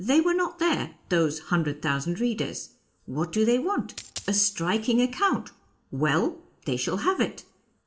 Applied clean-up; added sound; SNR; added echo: none; Coin (dropping); 14 dB; reverberation time 0.4 s.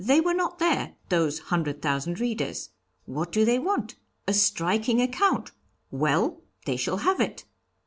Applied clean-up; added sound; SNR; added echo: none; none; none; none.